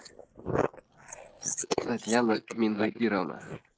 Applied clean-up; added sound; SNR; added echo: neural mask model Resemble Enhance denoiser.